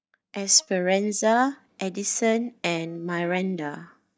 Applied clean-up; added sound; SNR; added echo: neural mask model DeepFilterNet 3.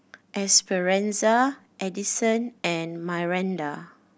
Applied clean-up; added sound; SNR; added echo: none; none; none; none.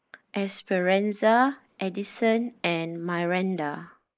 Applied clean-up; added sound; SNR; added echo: neural mask model Resemble Enhance denoiser.